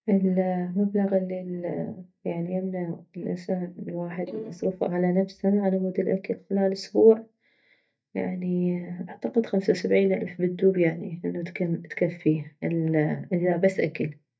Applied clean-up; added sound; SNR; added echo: neural mask model DeepFilterNet 3.